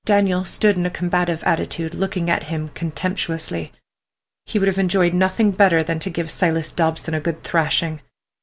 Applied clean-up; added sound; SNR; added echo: none; none; none; none.